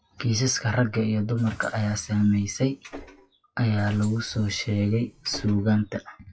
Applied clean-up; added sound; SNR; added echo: classical method WPE with log-MMSE.